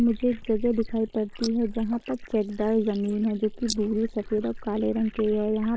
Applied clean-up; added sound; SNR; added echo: neural mask model Resemble Enhance denoiser.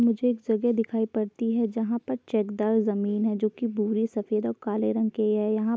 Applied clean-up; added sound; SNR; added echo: none; none; none; none.